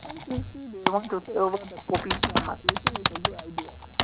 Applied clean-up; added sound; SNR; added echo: none; Typing; -1 dB; none.